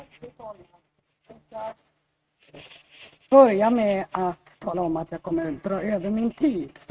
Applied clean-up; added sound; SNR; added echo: neural mask model RNNoise.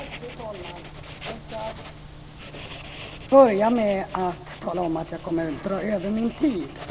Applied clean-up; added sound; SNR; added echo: none; Writing; 17 dB; none.